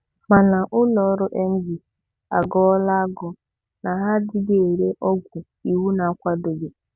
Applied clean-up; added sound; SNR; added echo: none; none; none; none.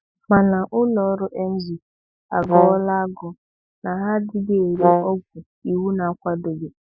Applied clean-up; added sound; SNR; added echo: classical method Wiener filter.